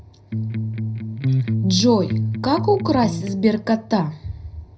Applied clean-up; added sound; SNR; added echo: none; Electric guitar; 2 dB; reverberation time 0.4 s.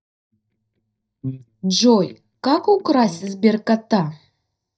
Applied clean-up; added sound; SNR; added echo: neural mask model DeepFilterNet 3.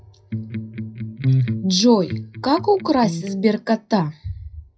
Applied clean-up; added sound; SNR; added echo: classical method WPE with log-MMSE.